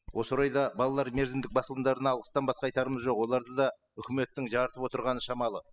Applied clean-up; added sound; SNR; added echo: classical method spectral subtraction.